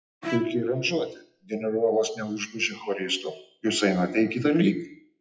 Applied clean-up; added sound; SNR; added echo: classical method WPE with log-MMSE.